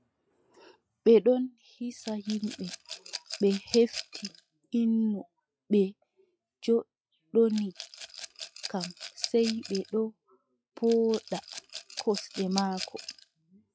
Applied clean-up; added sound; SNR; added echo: classical method log-MMSE.